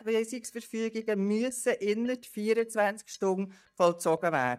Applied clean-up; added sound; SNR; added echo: neural mask model DeepFilterNet 3.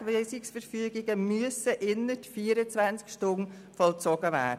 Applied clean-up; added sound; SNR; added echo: none; none; none; none.